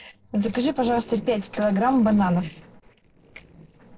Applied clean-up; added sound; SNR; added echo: neural separator model SepFormer DNS4.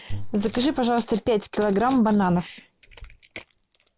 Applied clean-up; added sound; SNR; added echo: none; none; none; none.